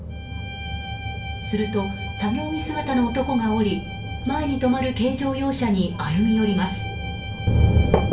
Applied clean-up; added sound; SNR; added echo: none; Bowed string instrument; 15 dB; reverberation time 0.3 s.